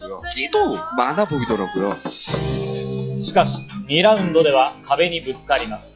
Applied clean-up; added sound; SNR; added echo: classical method log-MMSE.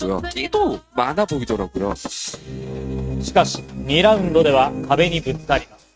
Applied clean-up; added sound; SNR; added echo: neural mask model RNNoise.